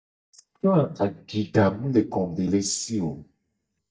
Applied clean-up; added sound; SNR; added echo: neural mask model DeepFilterNet 3.